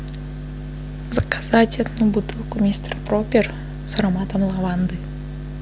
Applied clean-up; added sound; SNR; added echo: none; none; none; none.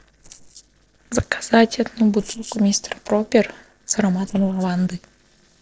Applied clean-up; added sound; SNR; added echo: neural separator model SepFormer DNS4.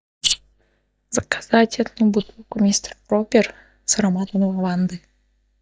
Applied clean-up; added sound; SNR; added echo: neural mask model DeepFilterNet 3.